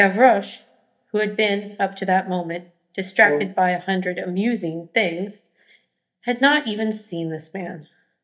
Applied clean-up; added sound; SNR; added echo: neural mask model DeepFilterNet 3.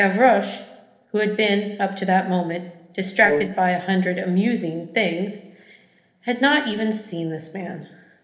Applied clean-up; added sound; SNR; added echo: neural separator model SepFormer DNS4.